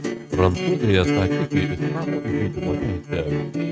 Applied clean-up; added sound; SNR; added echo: neural mask model RNNoise.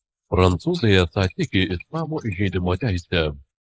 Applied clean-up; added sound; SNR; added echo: neural mask model Resemble Enhance denoiser.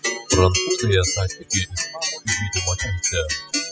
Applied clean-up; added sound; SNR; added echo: classical method spectral subtraction.